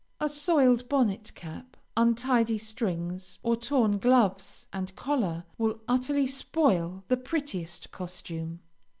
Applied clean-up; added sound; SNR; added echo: none; none; none; none.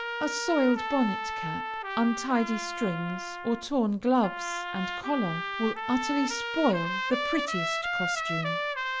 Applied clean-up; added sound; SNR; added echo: none; Trumpet; 4 dB; none.